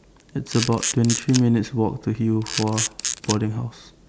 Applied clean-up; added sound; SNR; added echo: none; Camera; 5 dB; none.